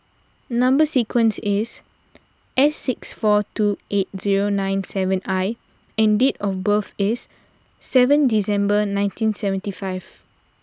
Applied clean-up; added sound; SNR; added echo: none; none; none; none.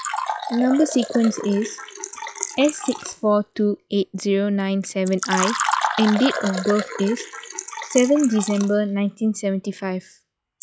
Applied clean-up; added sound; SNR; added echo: classical method log-MMSE.